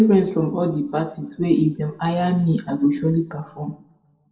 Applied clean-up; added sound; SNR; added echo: none; none; none; reverberation time 0.6 s.